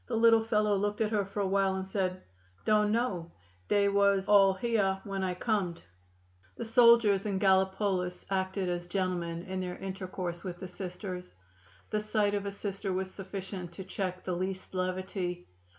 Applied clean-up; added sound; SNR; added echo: none; none; none; none.